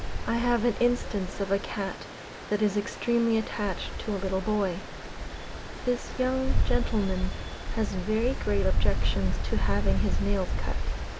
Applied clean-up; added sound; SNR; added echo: none; Stream; -2 dB; none.